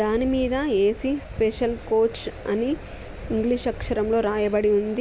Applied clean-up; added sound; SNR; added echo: none; none; none; none.